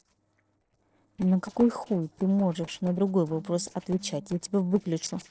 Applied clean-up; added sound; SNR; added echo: neural separator model SepFormer DNS4.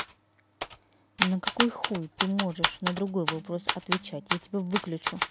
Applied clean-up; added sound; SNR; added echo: none; Typewriter; -3 dB; none.